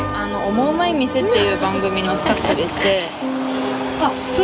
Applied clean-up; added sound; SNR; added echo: none; Bass guitar; 12 dB; none.